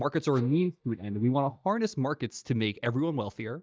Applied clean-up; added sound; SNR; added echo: neural mask model DeepFilterNet 3.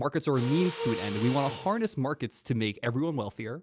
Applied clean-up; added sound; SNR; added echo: none; Mechanisms; 10 dB; none.